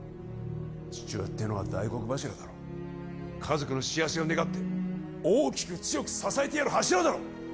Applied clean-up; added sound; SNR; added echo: none; none; none; none.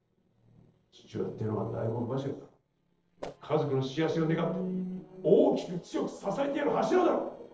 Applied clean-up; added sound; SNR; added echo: neural separator model SepFormer DNS4.